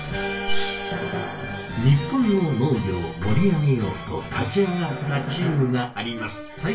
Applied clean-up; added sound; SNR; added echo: none; none; none; reverberation time 0.3 s.